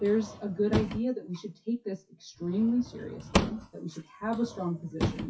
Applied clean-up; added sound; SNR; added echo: classical method WPE with log-MMSE.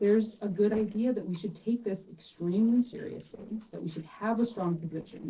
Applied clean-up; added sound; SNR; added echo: neural separator model SepFormer DNS4.